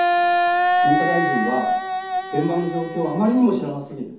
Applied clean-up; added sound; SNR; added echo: none; Wind instrument, woodwind instrument; -1 dB; reverberation time 0.5 s.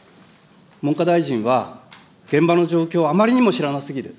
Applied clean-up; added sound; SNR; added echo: none; none; none; none.